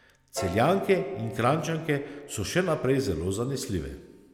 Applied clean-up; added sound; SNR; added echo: none; Piano; 16 dB; none.